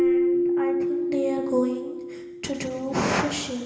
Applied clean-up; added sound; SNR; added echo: none; Keyboard (musical); -2 dB; reverberation time 1.3 s.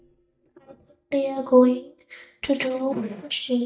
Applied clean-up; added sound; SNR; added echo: neural mask model DeepFilterNet 3.